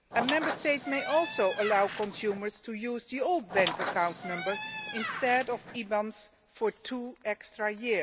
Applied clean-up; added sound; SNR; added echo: none; Squeak; 6 dB; none.